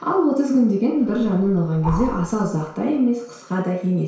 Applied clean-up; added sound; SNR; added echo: none; Breathing; 13 dB; reverberation time 0.6 s.